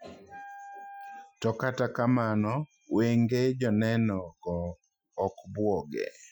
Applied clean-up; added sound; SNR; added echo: classical method Wiener filter.